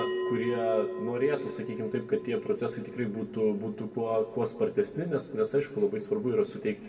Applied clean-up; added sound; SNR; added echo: none; Bell; 9 dB; reverberation time 1.2 s.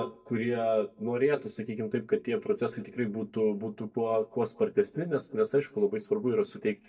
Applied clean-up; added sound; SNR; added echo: neural mask model DeepFilterNet 3.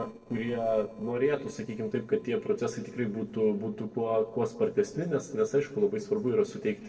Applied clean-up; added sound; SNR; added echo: neural separator model SepFormer DNS4.